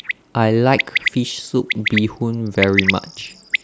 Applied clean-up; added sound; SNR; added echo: none; Bird; 5 dB; none.